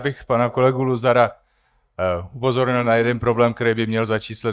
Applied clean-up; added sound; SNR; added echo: neural mask model DeepFilterNet 3.